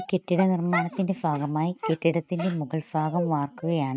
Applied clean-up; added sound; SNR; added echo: neural mask model RNNoise.